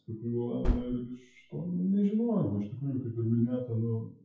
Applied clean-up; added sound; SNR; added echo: classical method WPE with log-MMSE.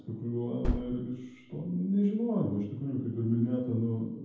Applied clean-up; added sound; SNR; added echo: none; Gunshot, gunfire; 4 dB; reverberation time 0.9 s.